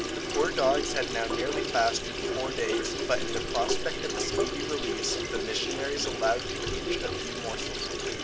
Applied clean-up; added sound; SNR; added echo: none; Sink (filling or washing) / Water tap, faucet; -1 dB; none.